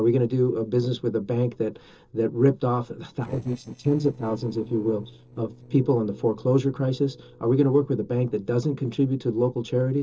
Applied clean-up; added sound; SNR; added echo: neural separator model SepFormer DNS4.